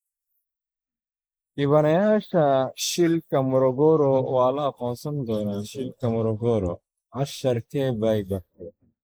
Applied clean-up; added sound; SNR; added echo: neural mask model Resemble Enhance denoiser.